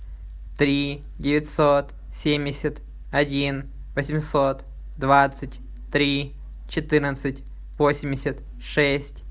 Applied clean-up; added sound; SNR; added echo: none; none; none; none.